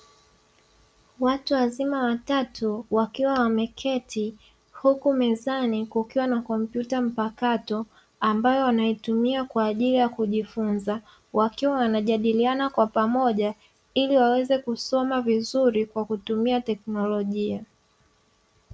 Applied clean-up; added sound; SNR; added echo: none; none; none; none.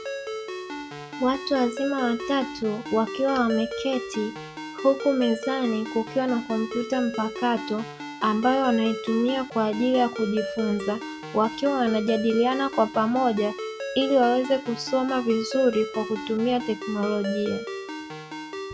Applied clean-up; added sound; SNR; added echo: none; Ringtone; 9 dB; none.